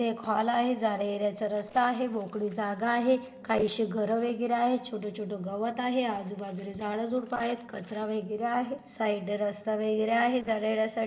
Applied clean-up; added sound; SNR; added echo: neural separator model SepFormer DNS4.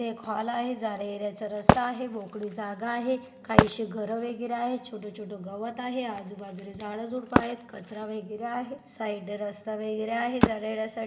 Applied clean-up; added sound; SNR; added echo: none; Wood; -1 dB; reverberation time 1.6 s.